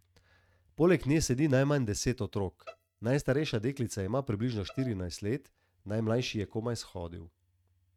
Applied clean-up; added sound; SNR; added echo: neural mask model RNNoise.